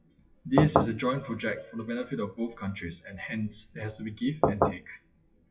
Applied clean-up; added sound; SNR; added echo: classical method WPE with log-MMSE.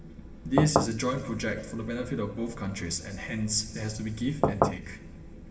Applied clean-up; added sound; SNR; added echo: none; Knock / Wood; -4 dB; reverberation time 1.7 s.